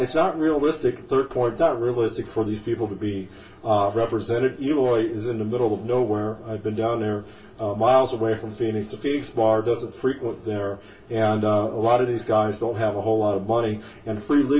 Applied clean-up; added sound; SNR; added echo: none; none; none; reverberation time 0.2 s.